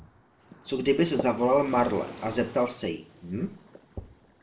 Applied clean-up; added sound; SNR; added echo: none; Waves, surf; 18 dB; reverberation time 0.3 s.